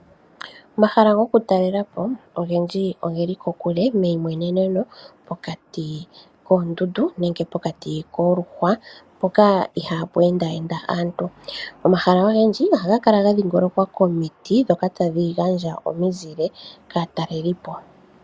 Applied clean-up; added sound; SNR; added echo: none; none; none; none.